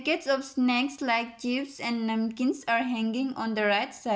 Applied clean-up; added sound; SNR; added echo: none; none; none; none.